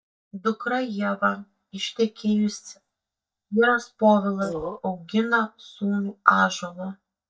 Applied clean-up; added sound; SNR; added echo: neural mask model DeepFilterNet 3.